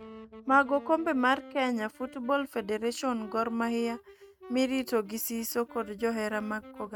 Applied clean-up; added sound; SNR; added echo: neural mask model RNNoise.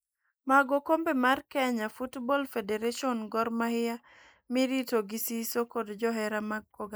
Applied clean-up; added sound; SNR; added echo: neural mask model Resemble Enhance denoiser.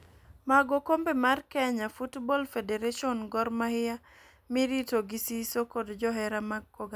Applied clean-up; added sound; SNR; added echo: none; none; none; none.